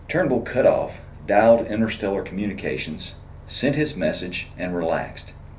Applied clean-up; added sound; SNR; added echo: none; Bus; 18 dB; reverberation time 0.3 s.